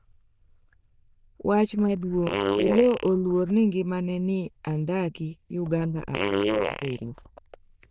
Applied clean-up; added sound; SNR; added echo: neural diffusion model UNIVERSE++.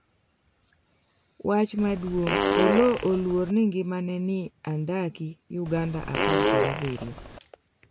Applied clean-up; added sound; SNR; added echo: none; Fart; -1 dB; none.